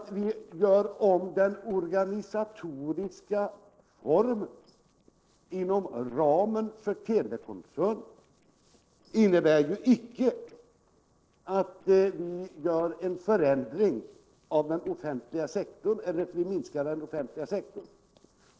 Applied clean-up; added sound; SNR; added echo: neural separator model SepFormer DNS4.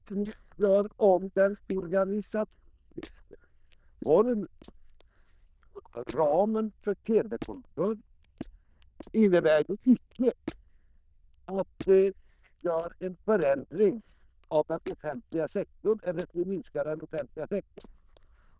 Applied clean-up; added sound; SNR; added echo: neural diffusion model UNIVERSE++.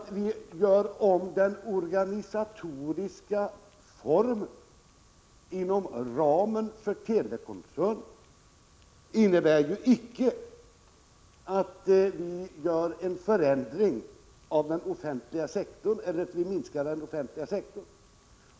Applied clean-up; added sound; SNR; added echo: none; none; none; none.